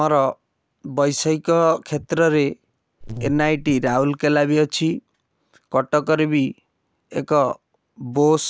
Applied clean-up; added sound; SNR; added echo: none; Buzz; 13 dB; none.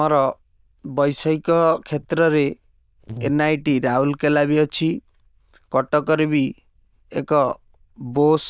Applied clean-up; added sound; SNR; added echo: neural diffusion model UNIVERSE++.